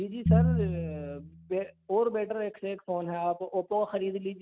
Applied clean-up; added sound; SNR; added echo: none; Piano; -3 dB; none.